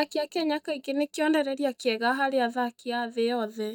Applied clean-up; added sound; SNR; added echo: neural mask model DeepFilterNet 3.